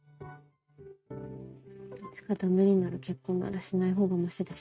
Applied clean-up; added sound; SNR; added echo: neural mask model RNNoise.